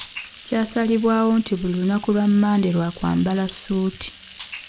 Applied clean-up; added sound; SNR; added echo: none; Bathtub (filling or washing); 17 dB; none.